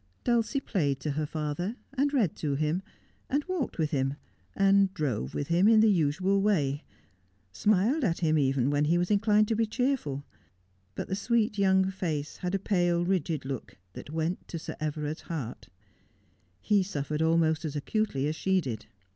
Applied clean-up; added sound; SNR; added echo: none; none; none; none.